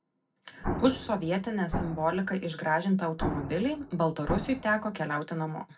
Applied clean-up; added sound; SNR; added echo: none; Explosion; 6 dB; reverberation time 0.4 s.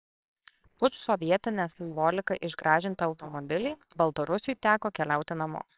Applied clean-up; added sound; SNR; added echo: neural separator model SepFormer WHAMR!.